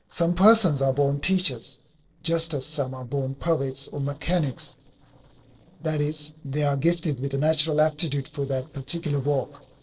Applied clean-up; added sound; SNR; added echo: neural separator model SepFormer DNS4.